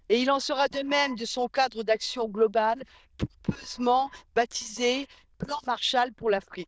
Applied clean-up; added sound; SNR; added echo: neural diffusion model UNIVERSE++.